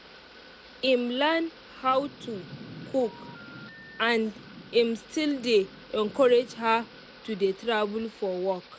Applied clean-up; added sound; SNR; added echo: none; Telephone + Thunder / Rain; 19 dB; none.